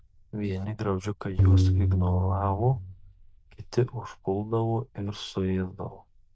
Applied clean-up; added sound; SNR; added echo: neural diffusion model UNIVERSE++.